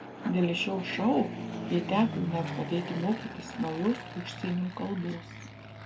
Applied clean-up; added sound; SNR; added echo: none; Fixed-wing aircraft, airplane; 8 dB; reverberation time 0.2 s.